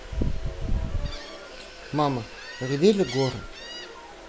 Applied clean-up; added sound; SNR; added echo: none; Gull, seagull; 16 dB; none.